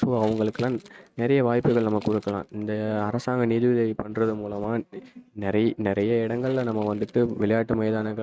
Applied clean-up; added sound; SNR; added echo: neural mask model RNNoise.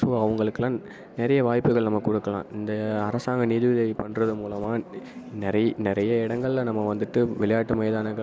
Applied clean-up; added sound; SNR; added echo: none; none; none; none.